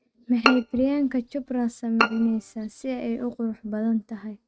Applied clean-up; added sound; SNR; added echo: neural mask model RNNoise.